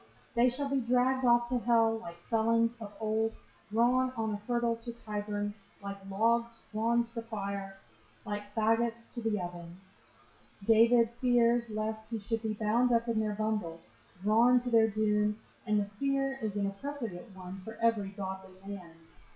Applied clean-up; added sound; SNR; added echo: classical method WPE with log-MMSE.